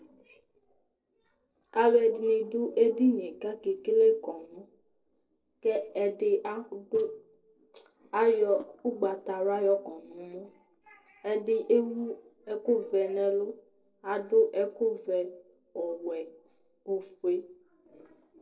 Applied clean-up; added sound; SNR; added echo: neural separator model SepFormer DNS4.